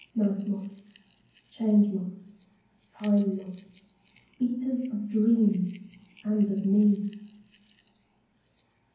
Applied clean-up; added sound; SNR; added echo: none; Bell; 1 dB; reverberation time 0.9 s.